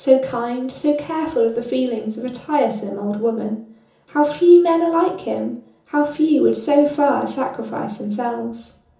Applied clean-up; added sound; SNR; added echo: none; none; none; reverberation time 0.7 s.